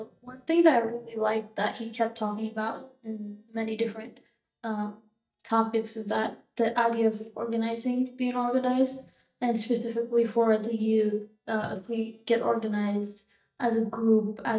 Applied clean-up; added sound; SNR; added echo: neural mask model DeepFilterNet 3.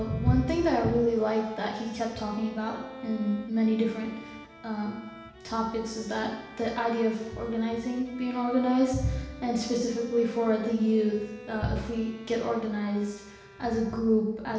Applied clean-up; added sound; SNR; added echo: none; Bowed string instrument; 19 dB; reverberation time 0.9 s.